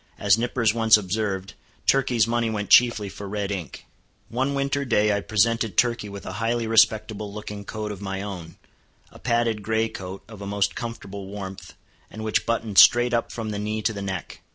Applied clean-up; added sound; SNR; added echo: none; none; none; none.